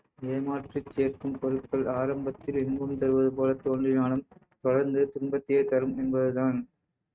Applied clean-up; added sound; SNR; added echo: neural mask model RNNoise.